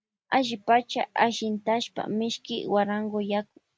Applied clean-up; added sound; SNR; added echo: none; none; none; none.